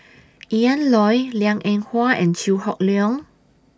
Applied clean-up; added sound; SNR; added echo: none; none; none; none.